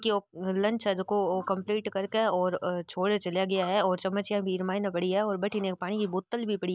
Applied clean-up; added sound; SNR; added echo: none; none; none; none.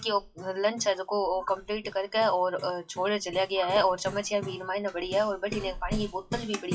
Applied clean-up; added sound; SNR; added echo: classical method WPE with log-MMSE.